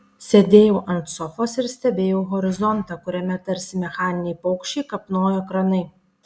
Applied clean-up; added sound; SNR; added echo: none; none; none; none.